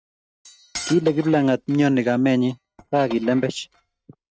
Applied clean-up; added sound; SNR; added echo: neural mask model RNNoise.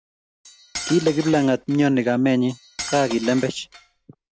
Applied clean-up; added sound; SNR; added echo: none; Cutlery, silverware; 14 dB; none.